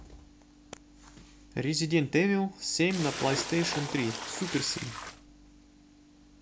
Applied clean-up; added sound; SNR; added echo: none; Splash, splatter; 6 dB; none.